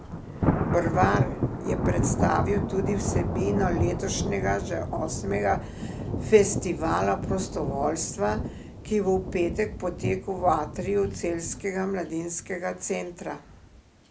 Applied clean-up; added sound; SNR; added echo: none; Thunder; 2 dB; none.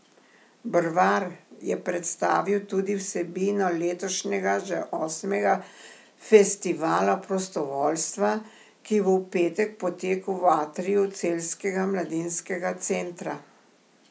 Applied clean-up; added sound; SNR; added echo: none; none; none; none.